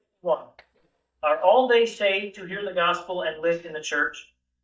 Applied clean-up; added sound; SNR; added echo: neural mask model DeepFilterNet 3.